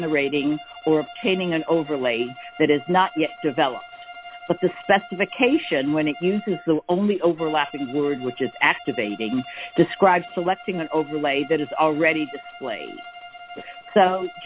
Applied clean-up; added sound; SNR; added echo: none; Bowed string instrument; 17 dB; none.